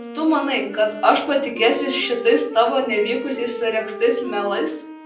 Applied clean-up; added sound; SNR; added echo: none; Wind instrument, woodwind instrument; 12 dB; reverberation time 0.6 s.